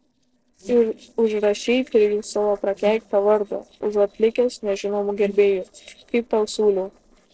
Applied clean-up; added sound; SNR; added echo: neural separator model SepFormer DNS4.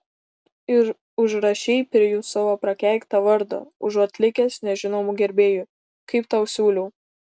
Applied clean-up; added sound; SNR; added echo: none; none; none; none.